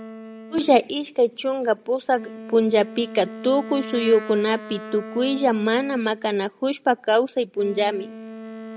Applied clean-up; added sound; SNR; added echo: none; Wind instrument, woodwind instrument; 15 dB; none.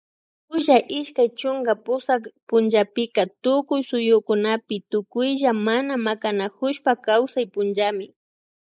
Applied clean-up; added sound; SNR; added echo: neural mask model Resemble Enhance denoiser.